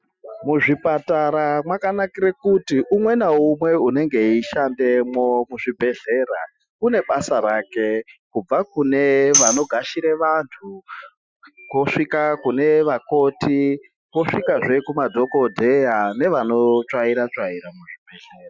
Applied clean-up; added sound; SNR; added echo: classical method Wiener filter.